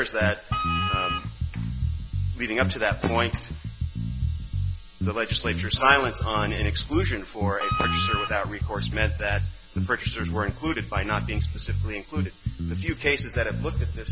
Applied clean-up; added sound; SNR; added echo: none; Bass guitar + Wind instrument, woodwind instrument; -1 dB; none.